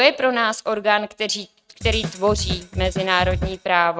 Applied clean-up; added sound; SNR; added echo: neural mask model RNNoise.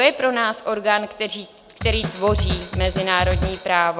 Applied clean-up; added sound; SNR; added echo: none; Drum kit; 2 dB; none.